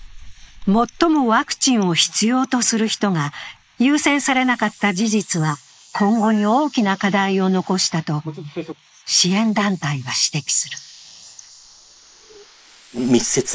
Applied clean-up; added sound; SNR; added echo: neural mask model Resemble Enhance denoiser.